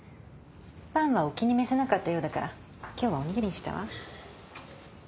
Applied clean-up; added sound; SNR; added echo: none; none; none; none.